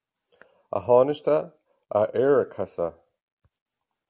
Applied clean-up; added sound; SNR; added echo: none; none; none; none.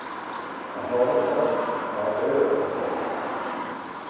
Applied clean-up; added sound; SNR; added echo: none; Bird vocalization, bird call, bird song; 4 dB; reverberation time 2.2 s.